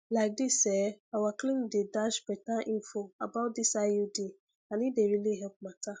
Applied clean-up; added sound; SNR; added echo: none; none; none; none.